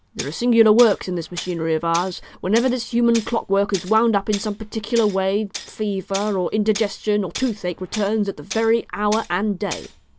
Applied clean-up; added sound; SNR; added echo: none; Tools; 16 dB; none.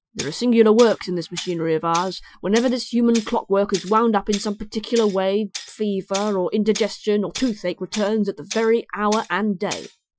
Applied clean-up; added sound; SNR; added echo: classical method Wiener filter.